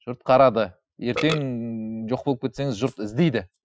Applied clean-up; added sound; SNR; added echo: classical method Wiener filter.